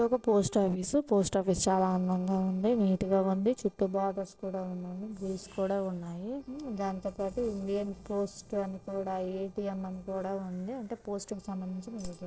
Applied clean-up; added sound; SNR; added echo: neural separator model SepFormer DNS4.